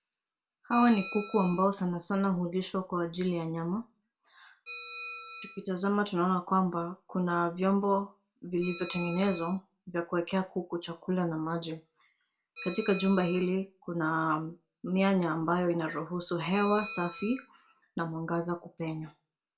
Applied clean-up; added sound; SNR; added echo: none; Bell; 17 dB; reverberation time 0.2 s.